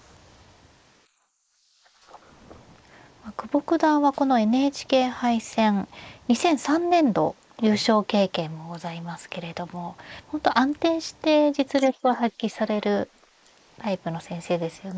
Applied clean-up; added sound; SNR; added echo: neural mask model Resemble Enhance denoiser.